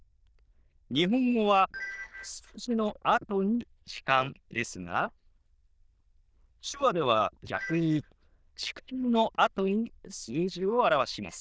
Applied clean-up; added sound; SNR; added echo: neural diffusion model UNIVERSE++.